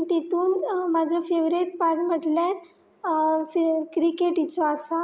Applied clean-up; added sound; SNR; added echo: none; none; none; none.